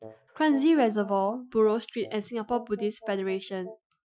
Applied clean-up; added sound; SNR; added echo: classical method Wiener filter.